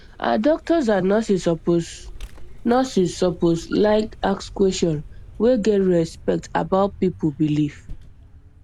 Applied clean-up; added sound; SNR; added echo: none; Vehicle; 18 dB; none.